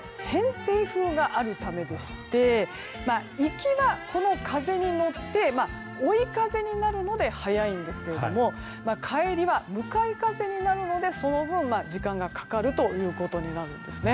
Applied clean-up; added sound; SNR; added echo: none; none; none; none.